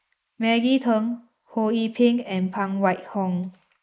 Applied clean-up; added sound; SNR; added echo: neural mask model Resemble Enhance denoiser.